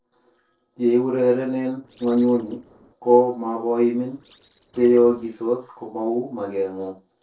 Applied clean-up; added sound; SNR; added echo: neural separator model SepFormer DNS4.